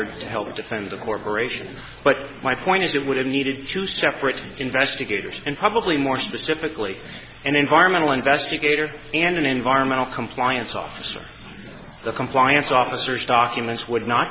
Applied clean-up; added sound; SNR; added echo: none; none; none; none.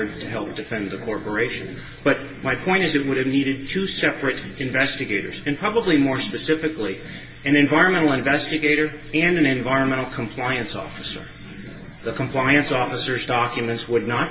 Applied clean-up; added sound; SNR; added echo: none; none; none; reverberation time 0.1 s.